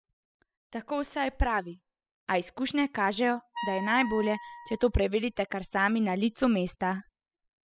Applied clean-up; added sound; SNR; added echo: classical method spectral subtraction.